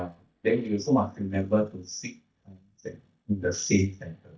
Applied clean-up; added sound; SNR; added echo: neural mask model DeepFilterNet 3.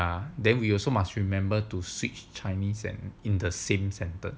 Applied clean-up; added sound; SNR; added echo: none; none; none; none.